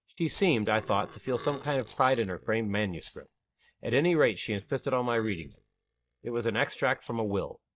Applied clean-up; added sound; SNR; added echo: neural mask model DeepFilterNet 3.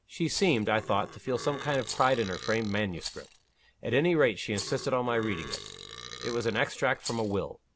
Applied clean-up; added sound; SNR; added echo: none; Burping, eructation + Rattle; 13 dB; none.